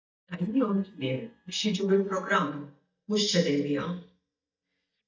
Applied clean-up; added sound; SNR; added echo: neural mask model DeepFilterNet 3.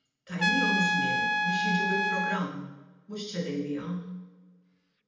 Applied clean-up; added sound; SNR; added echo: none; Trumpet; -2 dB; reverberation time 0.9 s.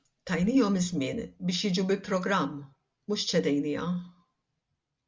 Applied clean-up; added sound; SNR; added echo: none; none; none; none.